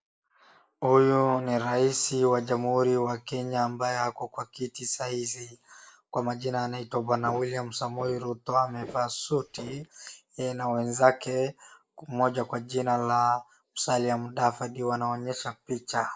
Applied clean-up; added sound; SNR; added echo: neural mask model Resemble Enhance denoiser.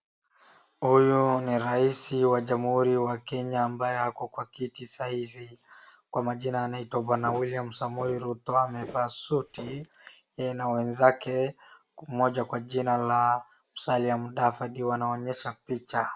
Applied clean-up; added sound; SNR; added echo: none; Walk, footsteps; 18 dB; none.